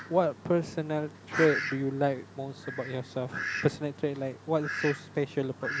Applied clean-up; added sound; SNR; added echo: none; Fowl; 8 dB; none.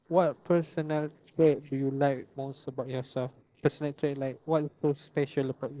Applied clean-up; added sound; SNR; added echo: neural separator model SepFormer DNS4.